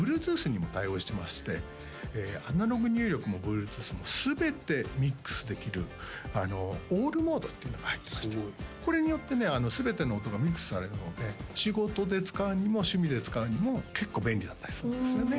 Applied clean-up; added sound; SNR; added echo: none; none; none; none.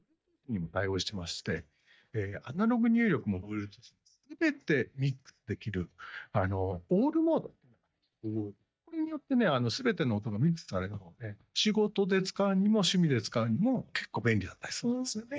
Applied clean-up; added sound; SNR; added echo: neural mask model DeepFilterNet 3.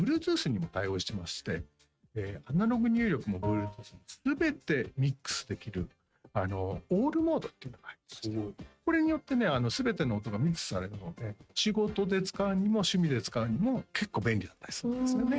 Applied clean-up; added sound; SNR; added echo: neural mask model RNNoise.